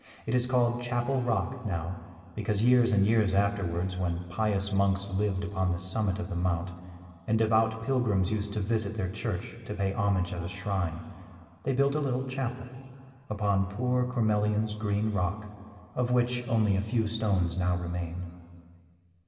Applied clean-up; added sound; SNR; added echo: none; none; none; reverberation time 2.3 s.